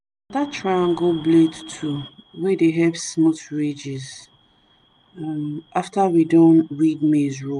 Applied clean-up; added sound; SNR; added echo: none; none; none; none.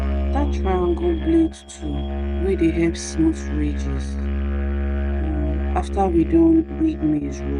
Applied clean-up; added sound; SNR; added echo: neural mask model RNNoise.